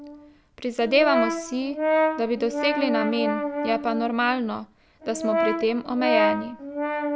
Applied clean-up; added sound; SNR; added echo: none; Brass instrument; 1 dB; none.